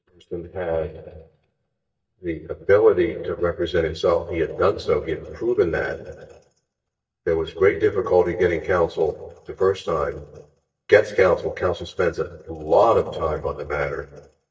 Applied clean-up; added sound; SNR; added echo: neural mask model DeepFilterNet 3.